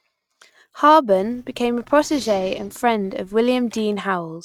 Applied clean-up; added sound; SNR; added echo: neural mask model RNNoise.